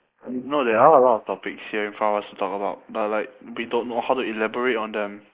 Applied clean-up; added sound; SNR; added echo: neural mask model Resemble Enhance denoiser.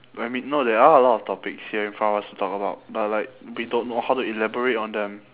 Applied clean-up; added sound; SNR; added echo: none; none; none; none.